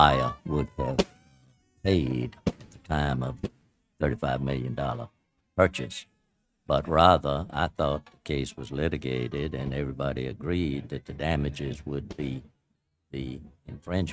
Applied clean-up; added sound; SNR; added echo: neural mask model RNNoise.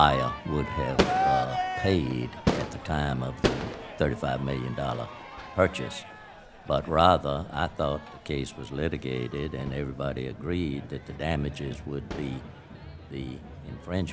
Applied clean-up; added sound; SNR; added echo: none; Crowd / Fireworks; 5 dB; none.